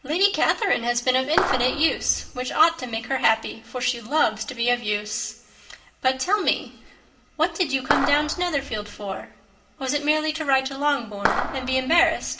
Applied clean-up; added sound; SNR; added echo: none; Clapping; 3 dB; reverberation time 1.3 s.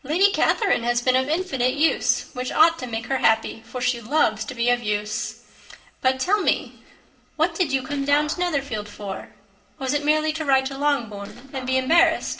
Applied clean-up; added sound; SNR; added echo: neural separator model SepFormer DNS4.